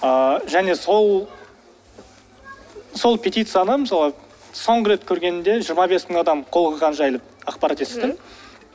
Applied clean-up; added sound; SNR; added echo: none; none; none; none.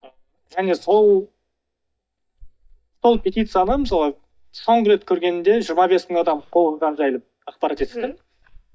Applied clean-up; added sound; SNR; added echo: neural mask model DeepFilterNet 3.